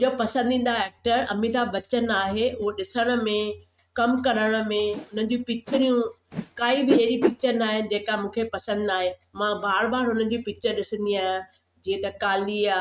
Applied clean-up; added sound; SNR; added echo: neural mask model RNNoise.